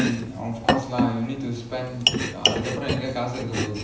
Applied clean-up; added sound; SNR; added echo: none; Domestic sounds, home sounds; -2 dB; reverberation time 0.9 s.